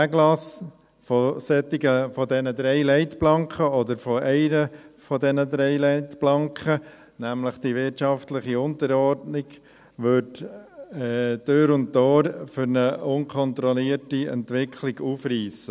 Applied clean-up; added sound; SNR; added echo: none; none; none; none.